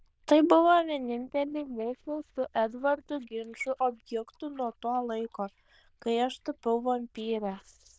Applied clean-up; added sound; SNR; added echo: neural diffusion model UNIVERSE++.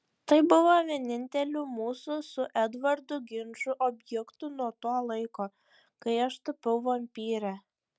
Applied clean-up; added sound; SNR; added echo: none; none; none; none.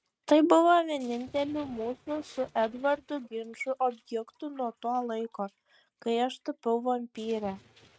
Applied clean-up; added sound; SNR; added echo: neural mask model RNNoise.